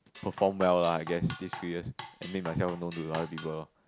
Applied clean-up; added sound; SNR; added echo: none; Drum kit; 14 dB; none.